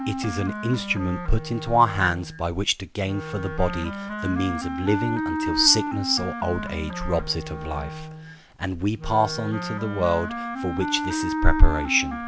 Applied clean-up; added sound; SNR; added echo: none; Wind instrument, woodwind instrument; 7 dB; none.